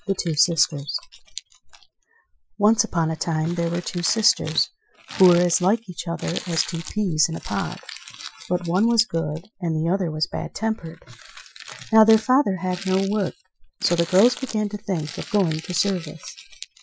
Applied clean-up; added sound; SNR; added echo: classical method Wiener filter.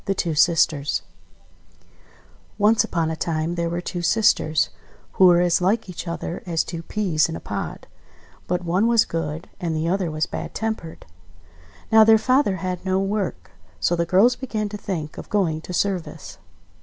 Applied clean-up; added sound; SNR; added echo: none; none; none; none.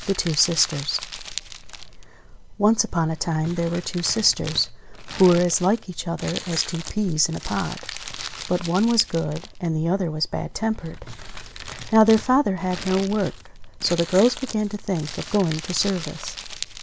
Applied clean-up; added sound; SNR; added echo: none; Crumpling, crinkling; 14 dB; none.